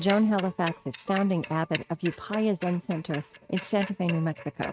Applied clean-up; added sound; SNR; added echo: neural mask model RNNoise.